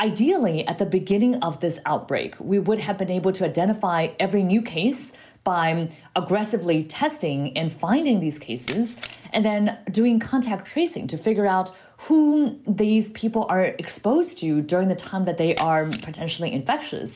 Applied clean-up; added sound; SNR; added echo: none; Camera; 10 dB; none.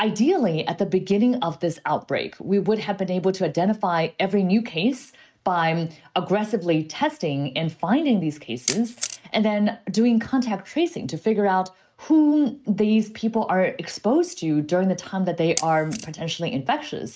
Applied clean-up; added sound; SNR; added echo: neural mask model RNNoise.